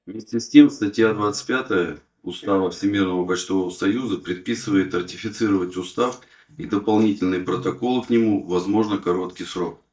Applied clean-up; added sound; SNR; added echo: neural mask model DeepFilterNet 3.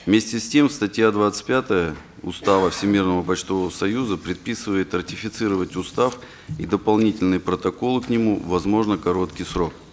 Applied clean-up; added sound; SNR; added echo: none; none; none; none.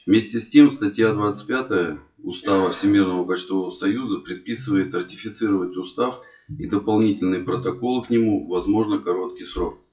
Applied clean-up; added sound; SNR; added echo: classical method WPE with log-MMSE.